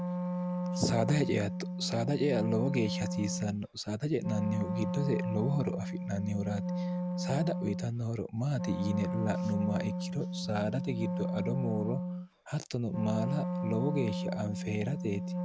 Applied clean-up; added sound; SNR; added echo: none; Wind instrument, woodwind instrument; 2 dB; none.